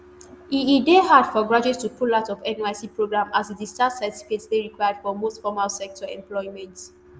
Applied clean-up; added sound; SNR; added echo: none; none; none; none.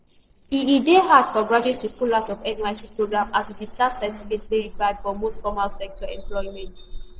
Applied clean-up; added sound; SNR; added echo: neural separator model SepFormer DNS4.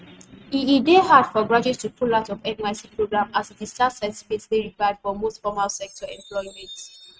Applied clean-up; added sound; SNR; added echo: neural mask model RNNoise.